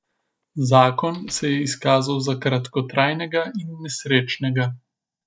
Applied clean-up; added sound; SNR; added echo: neural mask model DeepFilterNet 3.